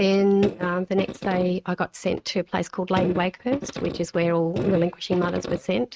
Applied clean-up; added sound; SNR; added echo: neural mask model RNNoise.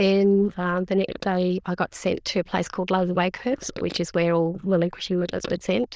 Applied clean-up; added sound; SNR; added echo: neural diffusion model UNIVERSE++.